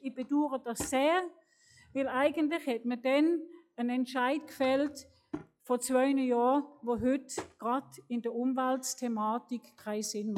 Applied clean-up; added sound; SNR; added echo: classical method log-MMSE.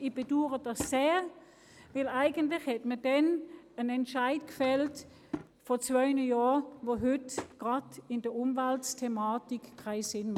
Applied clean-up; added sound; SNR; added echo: none; Drawer open or close / Wood; 17 dB; none.